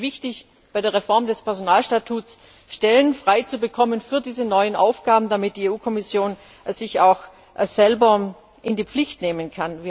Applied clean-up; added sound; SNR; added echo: none; none; none; none.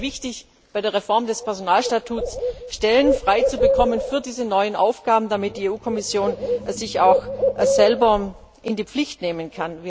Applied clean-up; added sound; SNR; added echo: none; Bird; 4 dB; none.